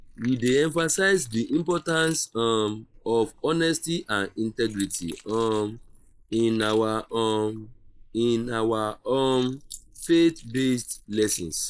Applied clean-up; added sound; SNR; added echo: neural mask model Resemble Enhance denoiser.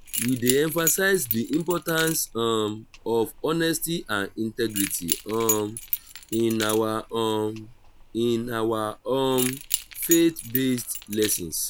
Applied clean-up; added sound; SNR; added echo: none; Keys jangling; 8 dB; none.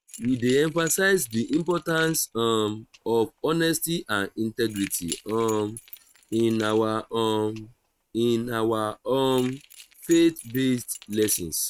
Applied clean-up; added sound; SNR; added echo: neural mask model RNNoise.